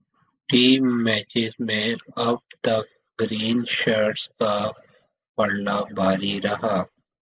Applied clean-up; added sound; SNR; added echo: neural mask model Resemble Enhance denoiser.